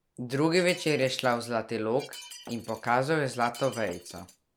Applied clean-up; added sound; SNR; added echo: none; Shatter; 19 dB; none.